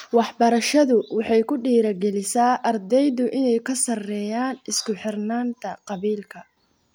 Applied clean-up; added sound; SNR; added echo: none; none; none; none.